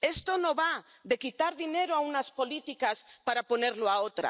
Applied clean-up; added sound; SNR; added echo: none; none; none; none.